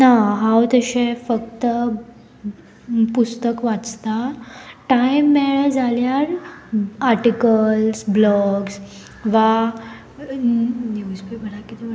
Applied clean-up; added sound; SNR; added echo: none; none; none; none.